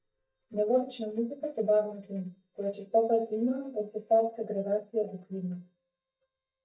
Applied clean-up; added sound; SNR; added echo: neural mask model DeepFilterNet 3.